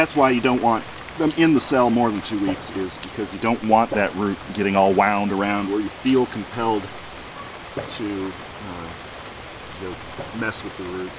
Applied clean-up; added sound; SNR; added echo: none; Rain; 14 dB; none.